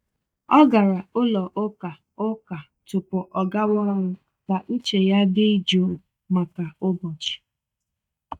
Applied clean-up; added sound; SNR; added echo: neural mask model DeepFilterNet 3.